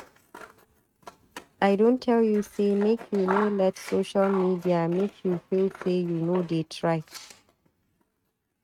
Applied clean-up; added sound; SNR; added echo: neural mask model RNNoise.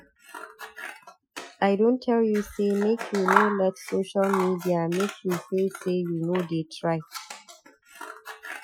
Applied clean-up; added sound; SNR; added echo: classical method Wiener filter.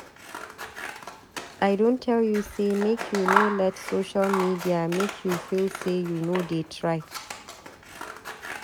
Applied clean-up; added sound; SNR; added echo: none; Scissors; 7 dB; none.